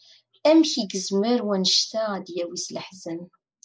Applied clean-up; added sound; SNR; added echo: neural mask model Resemble Enhance denoiser.